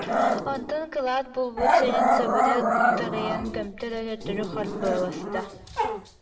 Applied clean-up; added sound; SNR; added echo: none; Growling; -5 dB; reverberation time 1.0 s.